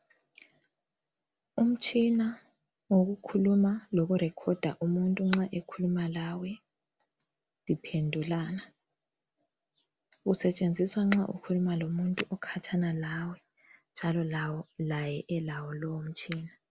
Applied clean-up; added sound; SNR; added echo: none; none; none; none.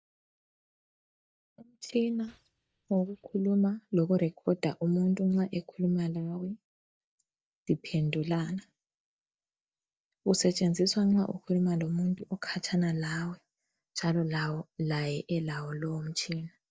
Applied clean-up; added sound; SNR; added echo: neural mask model DeepFilterNet 3.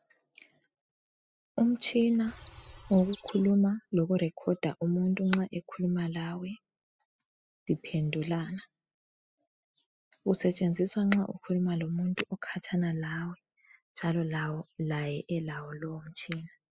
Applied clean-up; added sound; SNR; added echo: classical method spectral subtraction.